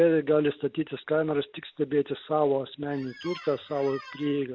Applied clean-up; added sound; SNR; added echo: none; Squeak; 18 dB; none.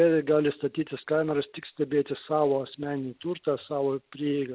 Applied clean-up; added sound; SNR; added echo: none; none; none; none.